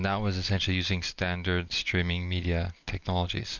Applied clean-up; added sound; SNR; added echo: none; none; none; none.